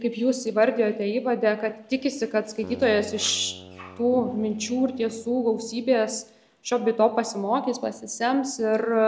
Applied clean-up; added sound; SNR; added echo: none; Keyboard (musical); 20 dB; none.